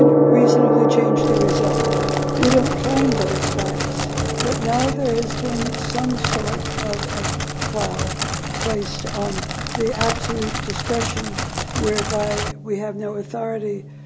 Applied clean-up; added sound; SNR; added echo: none; Crackle + Gong; -4 dB; none.